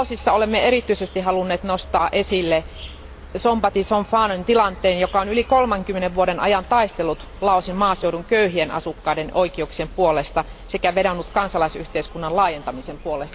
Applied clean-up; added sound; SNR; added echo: none; Insect; 17 dB; none.